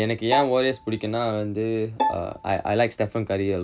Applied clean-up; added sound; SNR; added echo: none; Bowed string instrument; 6 dB; none.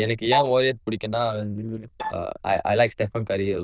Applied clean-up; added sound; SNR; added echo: neural diffusion model UNIVERSE++.